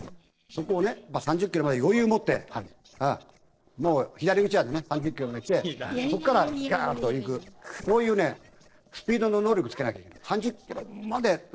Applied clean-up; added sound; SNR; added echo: neural separator model SepFormer DNS4.